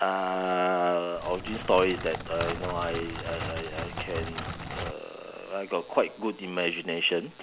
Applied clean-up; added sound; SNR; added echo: none; Crackle; 6 dB; none.